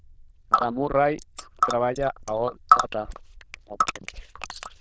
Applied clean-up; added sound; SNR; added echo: neural diffusion model UNIVERSE++.